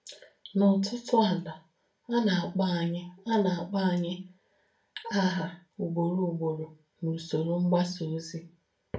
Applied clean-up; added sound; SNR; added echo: none; none; none; reverberation time 0.3 s.